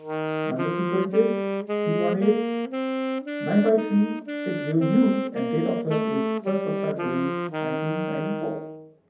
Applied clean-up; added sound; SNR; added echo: none; Wind instrument, woodwind instrument; 2 dB; reverberation time 0.7 s.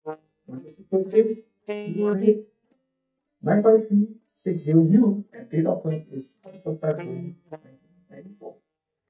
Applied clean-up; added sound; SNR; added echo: neural mask model DeepFilterNet 3.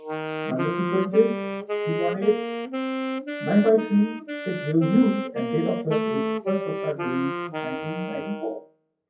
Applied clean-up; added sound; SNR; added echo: classical method WPE with log-MMSE.